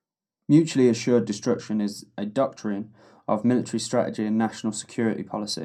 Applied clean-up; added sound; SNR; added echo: none; none; none; reverberation time 0.2 s.